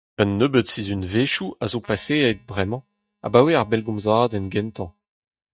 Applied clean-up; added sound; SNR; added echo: neural mask model DeepFilterNet 3.